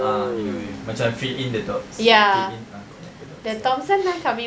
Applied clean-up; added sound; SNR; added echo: none; Guitar; 11 dB; none.